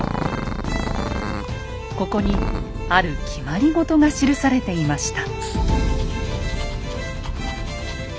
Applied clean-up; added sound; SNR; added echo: none; Growling; 11 dB; none.